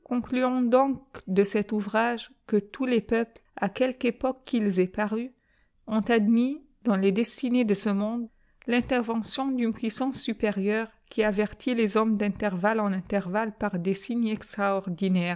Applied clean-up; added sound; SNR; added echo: none; none; none; none.